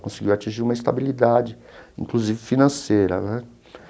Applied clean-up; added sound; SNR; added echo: none; none; none; none.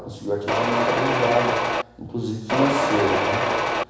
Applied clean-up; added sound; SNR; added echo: none; Mechanisms; -4 dB; reverberation time 1.0 s.